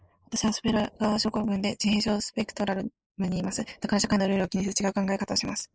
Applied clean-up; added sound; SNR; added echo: neural mask model Resemble Enhance denoiser.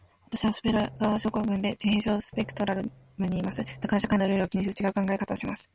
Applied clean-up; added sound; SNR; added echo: none; Drum; 19 dB; none.